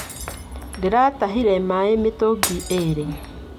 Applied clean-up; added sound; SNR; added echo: none; Shatter; 13 dB; none.